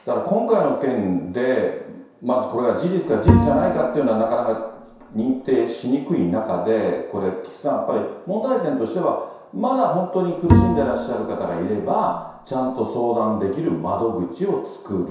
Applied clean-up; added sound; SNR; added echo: none; Bowed string instrument; 1 dB; reverberation time 0.7 s.